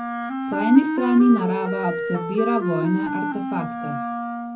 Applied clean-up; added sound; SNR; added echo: none; Wind instrument, woodwind instrument; 4 dB; reverberation time 0.3 s.